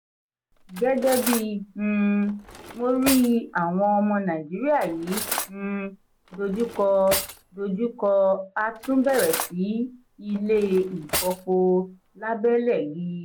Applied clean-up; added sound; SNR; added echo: none; Cutlery, silverware; 11 dB; none.